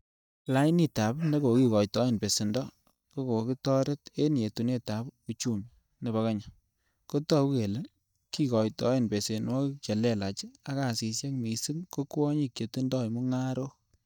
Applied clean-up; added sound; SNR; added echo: neural mask model DeepFilterNet 3.